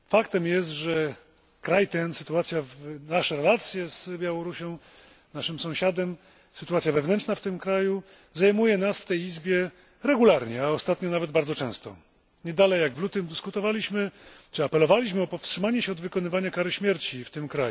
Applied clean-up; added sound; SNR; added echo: none; none; none; none.